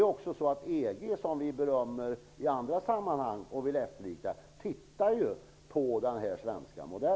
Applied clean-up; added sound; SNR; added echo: none; none; none; none.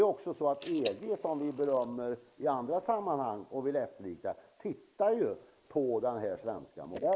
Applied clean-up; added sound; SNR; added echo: neural mask model Resemble Enhance denoiser.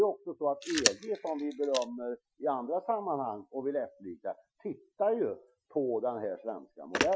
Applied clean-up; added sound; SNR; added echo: classical method Wiener filter.